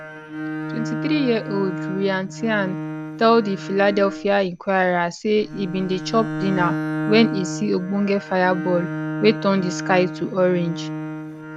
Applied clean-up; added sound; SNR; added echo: none; Bowed string instrument; 7 dB; none.